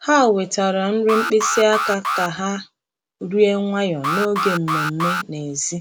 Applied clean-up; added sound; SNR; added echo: none; Alarm; 4 dB; none.